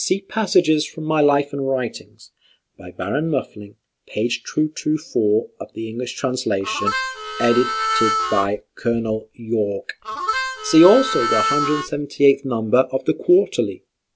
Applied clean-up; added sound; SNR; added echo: none; Harmonica; 3 dB; none.